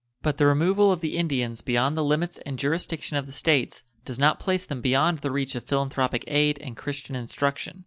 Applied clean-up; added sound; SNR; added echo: none; none; none; none.